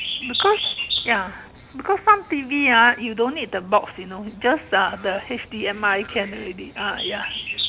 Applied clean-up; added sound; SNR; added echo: none; Bird; 9 dB; none.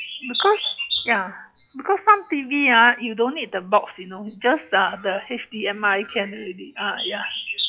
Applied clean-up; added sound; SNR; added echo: classical method log-MMSE.